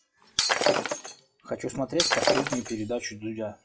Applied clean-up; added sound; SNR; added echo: classical method WPE with log-MMSE.